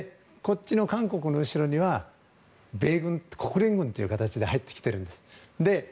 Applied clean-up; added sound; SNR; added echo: none; none; none; none.